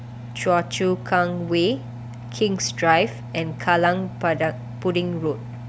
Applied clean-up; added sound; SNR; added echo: none; Engine; 11 dB; none.